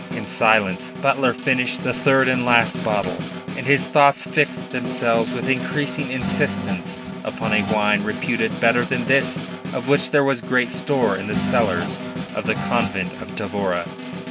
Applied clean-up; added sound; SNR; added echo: none; Snare drum + Guitar; 6 dB; none.